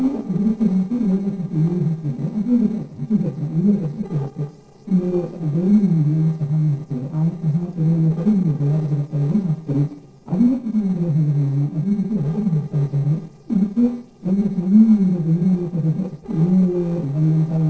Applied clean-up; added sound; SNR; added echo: neural separator model SepFormer DNS4.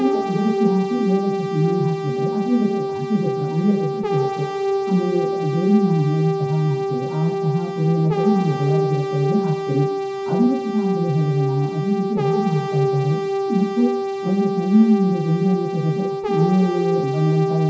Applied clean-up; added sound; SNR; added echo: none; Brass instrument; 3 dB; reverberation time 0.6 s.